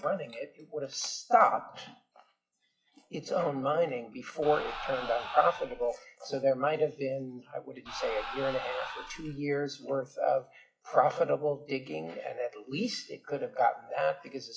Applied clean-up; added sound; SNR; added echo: classical method WPE with log-MMSE.